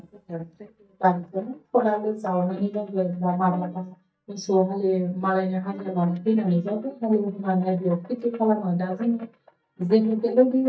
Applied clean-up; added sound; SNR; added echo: neural mask model DeepFilterNet 3.